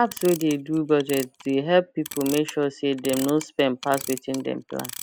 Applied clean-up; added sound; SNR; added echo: none; Clock; 15 dB; none.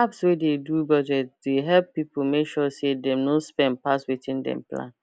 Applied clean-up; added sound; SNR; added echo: none; none; none; none.